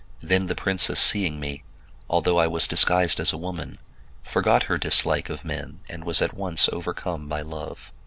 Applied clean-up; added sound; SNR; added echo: none; Tick; 18 dB; none.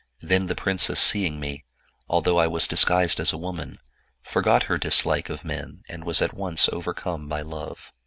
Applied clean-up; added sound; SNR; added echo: none; none; none; none.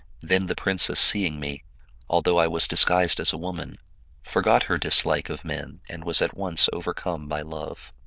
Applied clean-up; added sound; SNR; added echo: neural diffusion model UNIVERSE++.